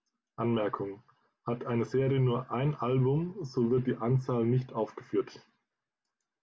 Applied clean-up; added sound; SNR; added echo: none; none; none; none.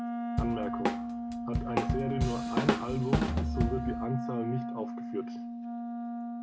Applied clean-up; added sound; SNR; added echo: none; Drum / Drum kit + Wind instrument, woodwind instrument; -5 dB; none.